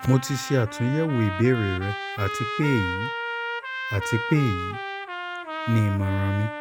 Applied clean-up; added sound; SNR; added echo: none; Trumpet; 7 dB; none.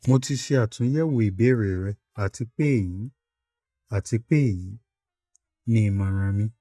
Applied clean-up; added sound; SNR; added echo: neural mask model DeepFilterNet 3.